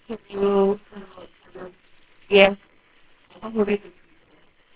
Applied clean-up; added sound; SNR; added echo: neural separator model SepFormer WHAMR!.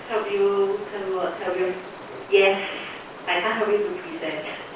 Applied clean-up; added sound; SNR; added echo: none; Stream; 14 dB; reverberation time 0.6 s.